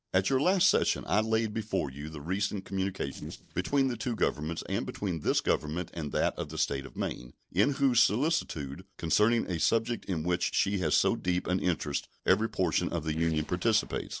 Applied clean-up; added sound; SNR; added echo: neural separator model SepFormer DNS4.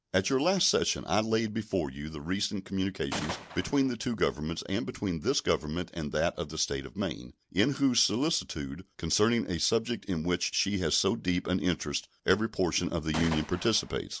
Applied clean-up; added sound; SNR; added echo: none; Gunshot, gunfire; 9 dB; none.